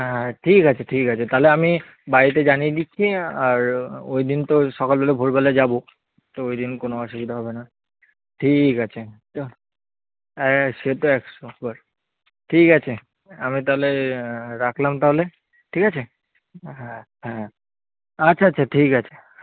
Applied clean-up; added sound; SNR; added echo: none; none; none; none.